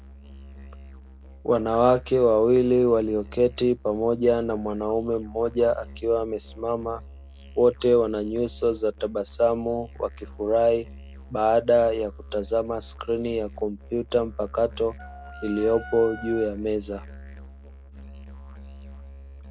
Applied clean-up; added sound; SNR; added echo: none; Wind instrument, woodwind instrument + Musical instrument; 17 dB; none.